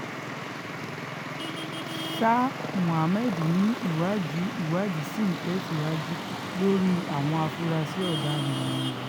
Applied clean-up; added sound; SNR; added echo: none; Traffic noise, roadway noise; 5 dB; none.